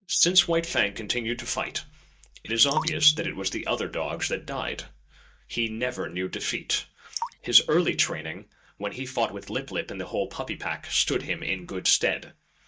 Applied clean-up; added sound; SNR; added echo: neural mask model DeepFilterNet 3.